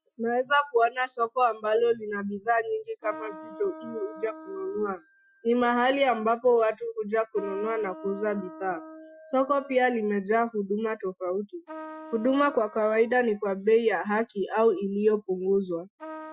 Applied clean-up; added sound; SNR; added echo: classical method Wiener filter.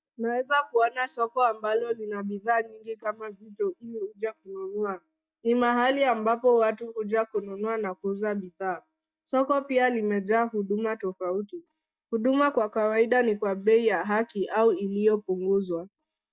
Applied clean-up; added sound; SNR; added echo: neural mask model DeepFilterNet 3.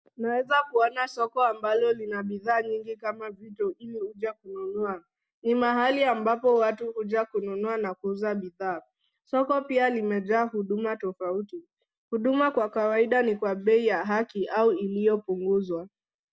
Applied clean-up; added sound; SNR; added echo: none; none; none; none.